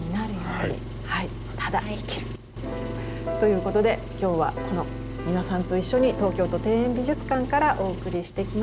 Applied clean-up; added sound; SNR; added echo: none; Engine; 8 dB; none.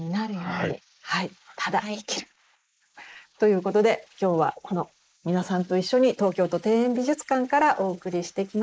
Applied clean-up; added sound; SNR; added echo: neural mask model Resemble Enhance denoiser.